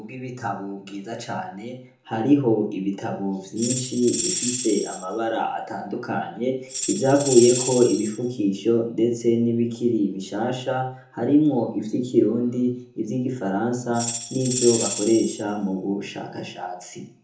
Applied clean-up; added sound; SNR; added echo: none; Tambourine; 6 dB; reverberation time 0.6 s.